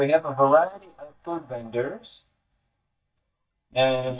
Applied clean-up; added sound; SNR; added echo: neural mask model DeepFilterNet 3.